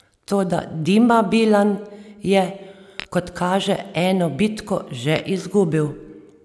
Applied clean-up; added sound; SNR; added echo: none; Tap / Glass; 19 dB; none.